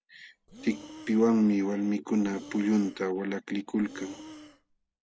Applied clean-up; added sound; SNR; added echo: none; Breathing; 19 dB; none.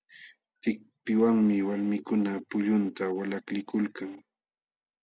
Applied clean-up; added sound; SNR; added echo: none; none; none; none.